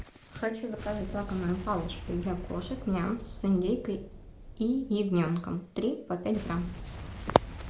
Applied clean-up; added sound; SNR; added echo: none; Boom; 11 dB; none.